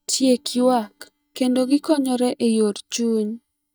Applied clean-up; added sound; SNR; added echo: neural mask model DeepFilterNet 3.